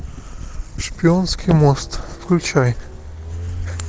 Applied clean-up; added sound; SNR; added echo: none; Motor vehicle (road); 12 dB; none.